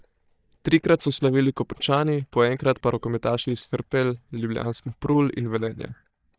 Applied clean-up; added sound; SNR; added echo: neural mask model DeepFilterNet 3.